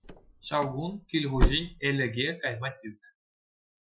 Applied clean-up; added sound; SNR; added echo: classical method Wiener filter.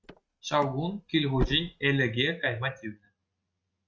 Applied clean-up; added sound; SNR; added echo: neural mask model RNNoise.